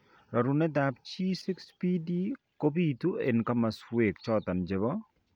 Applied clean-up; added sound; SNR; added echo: none; none; none; none.